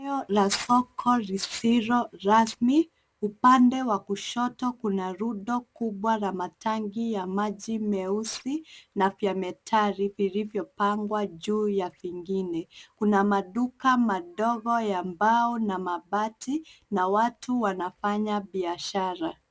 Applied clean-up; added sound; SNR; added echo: none; none; none; none.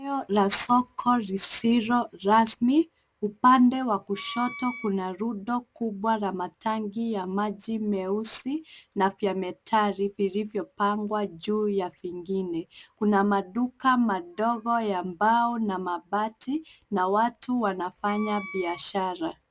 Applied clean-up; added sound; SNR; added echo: none; Wind instrument, woodwind instrument; 15 dB; none.